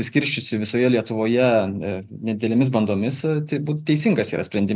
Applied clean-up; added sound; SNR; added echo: none; none; none; none.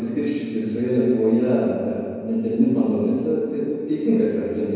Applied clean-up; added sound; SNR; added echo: none; none; none; reverberation time 2.2 s.